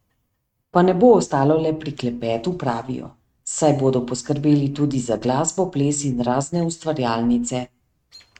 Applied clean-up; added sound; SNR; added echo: neural mask model RNNoise.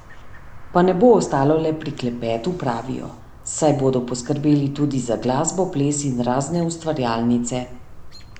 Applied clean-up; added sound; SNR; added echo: none; Chirp, tweet; 18 dB; none.